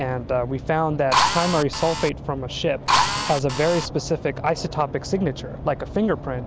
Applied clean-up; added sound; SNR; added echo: none; Drill; 0 dB; none.